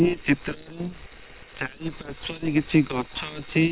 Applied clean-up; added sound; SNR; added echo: neural separator model SepFormer WHAM!.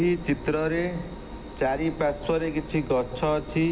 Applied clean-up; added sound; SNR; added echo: none; Engine; 12 dB; none.